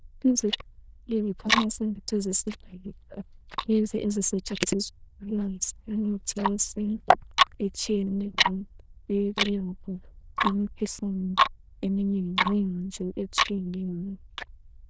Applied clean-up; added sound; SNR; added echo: neural diffusion model UNIVERSE++.